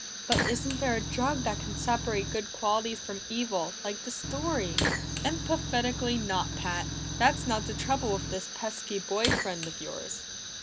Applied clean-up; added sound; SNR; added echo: none; Fire + Engine / Truck / Car; 2 dB; none.